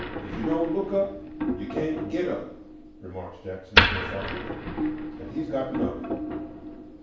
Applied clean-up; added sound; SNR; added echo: none; Wood; -3 dB; reverberation time 0.7 s.